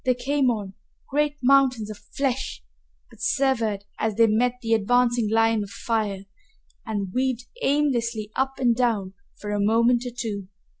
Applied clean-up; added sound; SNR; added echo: none; none; none; none.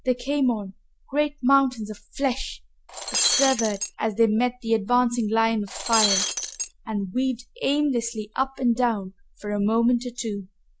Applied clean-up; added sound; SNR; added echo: none; Shatter; 1 dB; none.